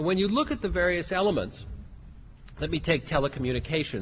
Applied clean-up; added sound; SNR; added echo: none; none; none; none.